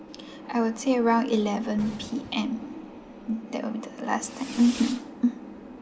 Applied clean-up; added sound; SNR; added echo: none; Fireworks; 19 dB; none.